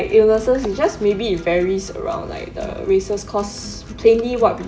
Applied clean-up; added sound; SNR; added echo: none; Acoustic guitar; 19 dB; none.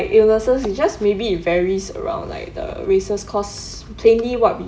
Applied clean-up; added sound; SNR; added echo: none; none; none; none.